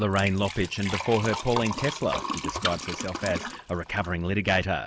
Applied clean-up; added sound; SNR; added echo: none; Liquid; 7 dB; none.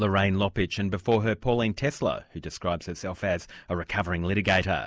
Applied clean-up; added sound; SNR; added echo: none; none; none; none.